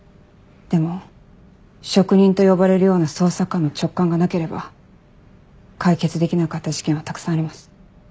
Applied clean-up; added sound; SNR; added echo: none; none; none; none.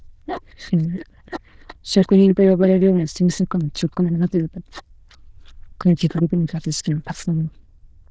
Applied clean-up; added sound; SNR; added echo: neural diffusion model UNIVERSE++.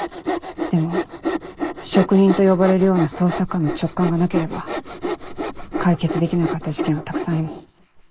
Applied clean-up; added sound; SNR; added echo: neural mask model Resemble Enhance denoiser.